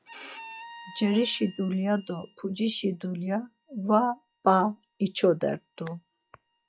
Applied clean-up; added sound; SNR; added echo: classical method log-MMSE.